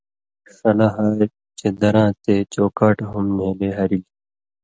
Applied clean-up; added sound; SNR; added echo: none; none; none; none.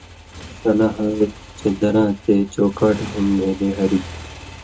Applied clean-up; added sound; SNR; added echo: none; Motorcycle; 16 dB; reverberation time 0.2 s.